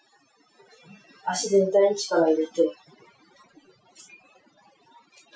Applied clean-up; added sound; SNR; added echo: classical method Wiener filter.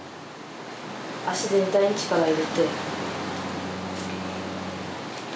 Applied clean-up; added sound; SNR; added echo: none; Bowed string instrument; 14 dB; none.